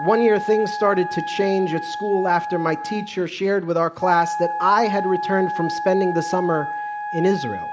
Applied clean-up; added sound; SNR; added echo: none; Wind instrument, woodwind instrument; 7 dB; none.